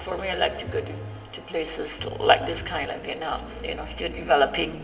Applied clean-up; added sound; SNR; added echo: none; Piano; 12 dB; reverberation time 1.9 s.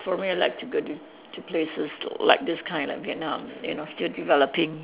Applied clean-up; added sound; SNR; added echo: none; none; none; none.